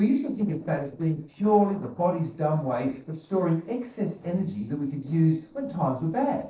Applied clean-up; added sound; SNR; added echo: neural separator model SepFormer DNS4.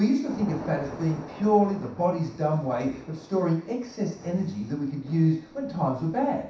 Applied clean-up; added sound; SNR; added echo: none; Thunder / Rain; 18 dB; reverberation time 0.7 s.